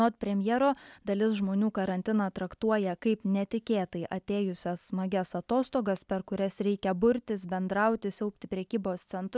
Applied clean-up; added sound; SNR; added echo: none; none; none; none.